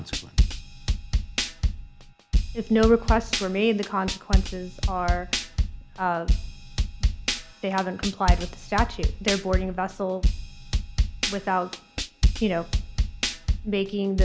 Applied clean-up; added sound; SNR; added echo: none; Drum / Drum kit; -2 dB; none.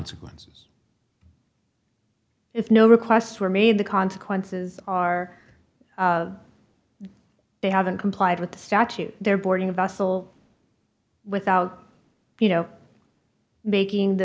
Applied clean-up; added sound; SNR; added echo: none; none; none; none.